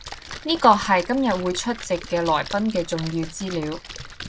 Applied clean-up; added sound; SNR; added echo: none; Splash, splatter; 14 dB; none.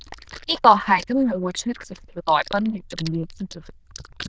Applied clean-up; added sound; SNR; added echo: neural diffusion model UNIVERSE++.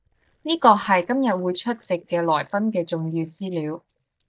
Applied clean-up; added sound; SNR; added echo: neural mask model DeepFilterNet 3.